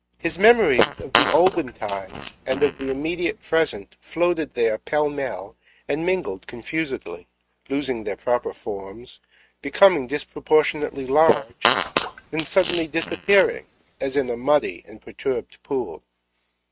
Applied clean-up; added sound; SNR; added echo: neural mask model RNNoise.